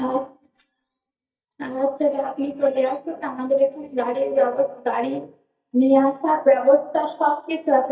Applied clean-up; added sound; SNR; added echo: neural mask model DeepFilterNet 3.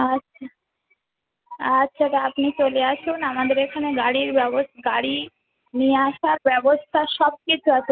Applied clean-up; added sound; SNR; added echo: none; none; none; none.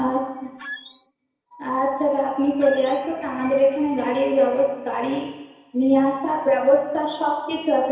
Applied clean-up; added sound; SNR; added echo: none; Squeak; 15 dB; reverberation time 1.0 s.